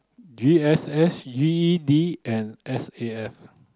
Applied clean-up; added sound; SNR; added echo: none; none; none; none.